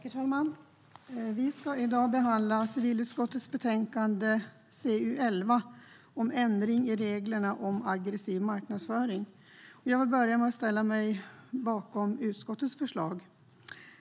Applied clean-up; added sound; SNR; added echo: none; none; none; none.